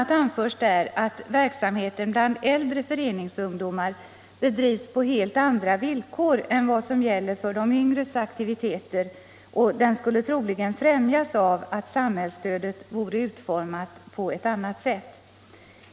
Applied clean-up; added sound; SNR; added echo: none; none; none; none.